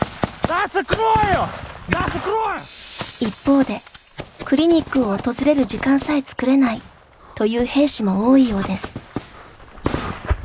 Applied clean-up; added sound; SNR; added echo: none; none; none; none.